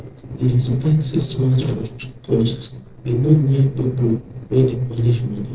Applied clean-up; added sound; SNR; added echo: neural separator model SepFormer DNS4.